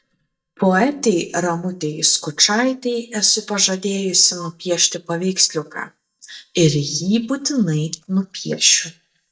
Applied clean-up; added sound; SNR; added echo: neural mask model DeepFilterNet 3.